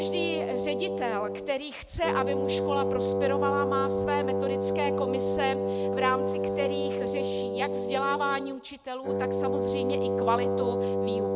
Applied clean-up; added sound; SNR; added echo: none; Wind instrument, woodwind instrument; -4 dB; none.